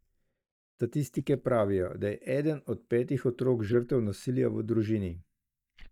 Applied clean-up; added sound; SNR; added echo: neural mask model DeepFilterNet 3.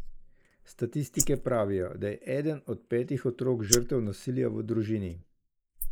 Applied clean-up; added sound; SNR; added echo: neural mask model Resemble Enhance denoiser.